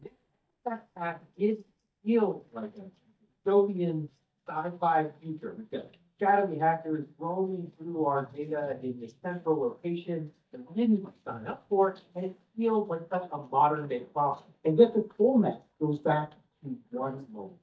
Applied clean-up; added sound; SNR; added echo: neural mask model DeepFilterNet 3.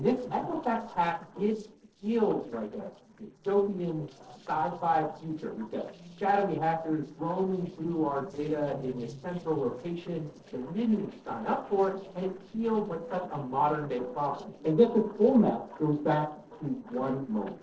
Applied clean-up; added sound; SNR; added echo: neural separator model SepFormer DNS4.